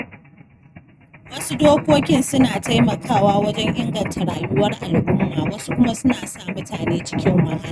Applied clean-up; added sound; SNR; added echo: neural mask model RNNoise.